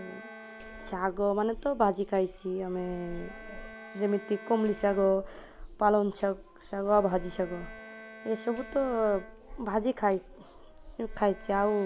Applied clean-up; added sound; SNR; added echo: none; Hammer + Bowed string instrument; 15 dB; none.